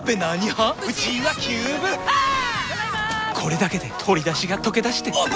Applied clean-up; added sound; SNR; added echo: none; none; none; none.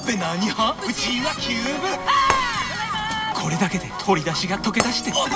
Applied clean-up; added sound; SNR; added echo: none; Shatter; 12 dB; reverberation time 2.8 s.